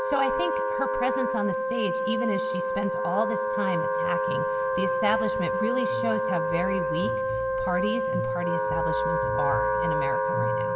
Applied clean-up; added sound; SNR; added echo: none; Wind instrument, woodwind instrument; -4 dB; reverberation time 1.5 s.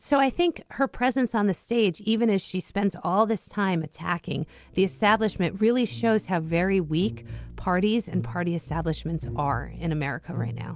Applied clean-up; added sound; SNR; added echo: none; none; none; none.